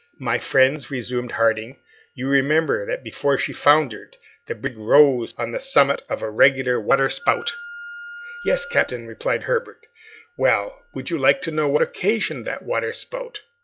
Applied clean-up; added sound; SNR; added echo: classical method log-MMSE.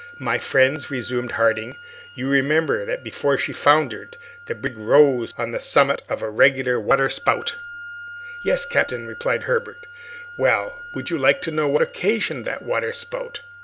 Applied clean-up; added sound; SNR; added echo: none; Wind instrument, woodwind instrument; 17 dB; none.